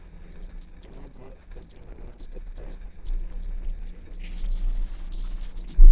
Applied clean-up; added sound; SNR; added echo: neural separator model SepFormer DNS4.